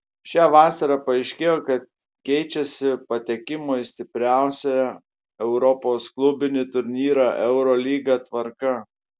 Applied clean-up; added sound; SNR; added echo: none; none; none; none.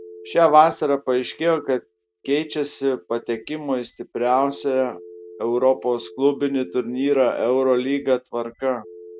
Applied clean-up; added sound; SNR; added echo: neural mask model RNNoise.